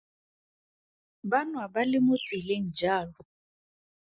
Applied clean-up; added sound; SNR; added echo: classical method Wiener filter.